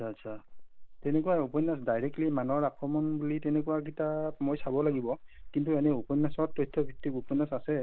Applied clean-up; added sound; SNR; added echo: neural mask model Resemble Enhance denoiser.